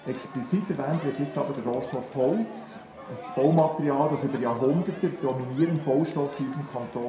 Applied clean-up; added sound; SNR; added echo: none; Crowd; 16 dB; reverberation time 0.6 s.